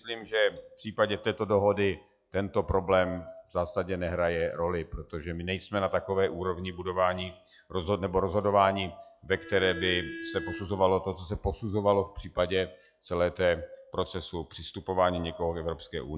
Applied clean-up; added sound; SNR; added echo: classical method log-MMSE.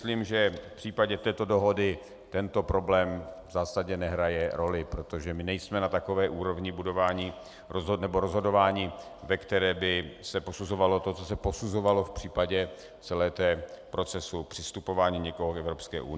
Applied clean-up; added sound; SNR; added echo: none; none; none; none.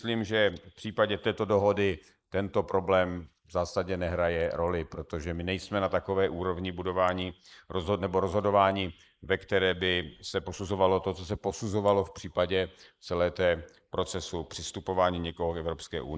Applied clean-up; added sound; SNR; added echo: neural mask model Resemble Enhance denoiser.